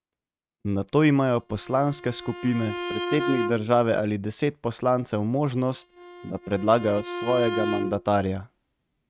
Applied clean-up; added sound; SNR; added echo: neural mask model RNNoise.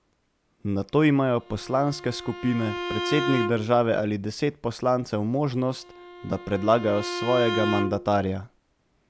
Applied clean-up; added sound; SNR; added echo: none; Bowed string instrument; 8 dB; none.